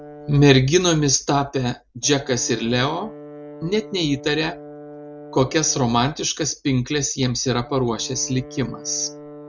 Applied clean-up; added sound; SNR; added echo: none; Brass instrument; 18 dB; none.